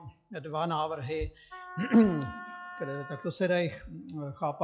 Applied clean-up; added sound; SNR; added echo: classical method log-MMSE.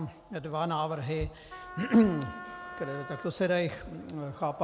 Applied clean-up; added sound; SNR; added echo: none; Wind instrument, woodwind instrument; 13 dB; none.